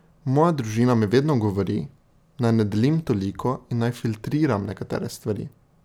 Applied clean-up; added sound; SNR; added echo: none; none; none; none.